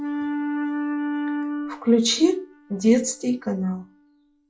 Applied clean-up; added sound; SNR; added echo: classical method log-MMSE.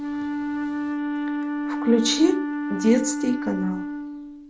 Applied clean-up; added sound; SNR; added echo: none; Wind instrument, woodwind instrument; 2 dB; none.